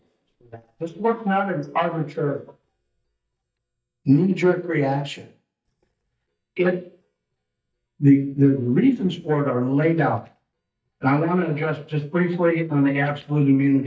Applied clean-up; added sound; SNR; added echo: neural mask model DeepFilterNet 3.